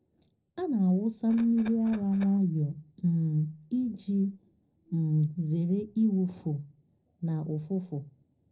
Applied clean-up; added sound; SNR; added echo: neural separator model SepFormer DNS4.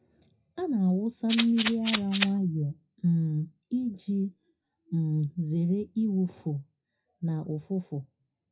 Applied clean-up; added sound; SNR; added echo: classical method WPE with log-MMSE.